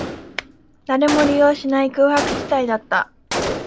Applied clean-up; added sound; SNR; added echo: none; Gunshot, gunfire; 8 dB; none.